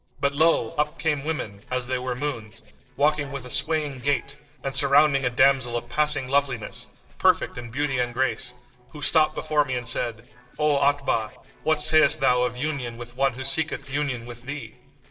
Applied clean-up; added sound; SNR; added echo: neural separator model SepFormer DNS4.